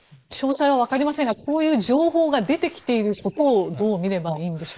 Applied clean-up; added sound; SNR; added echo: neural mask model Resemble Enhance denoiser.